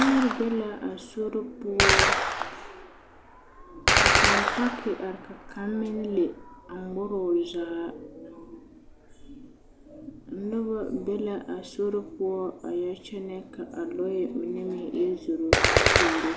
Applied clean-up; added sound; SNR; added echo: none; Gunshot, gunfire; -1 dB; none.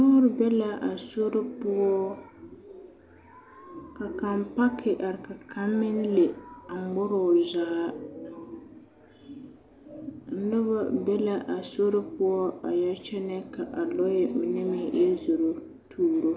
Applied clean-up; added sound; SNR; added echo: none; none; none; none.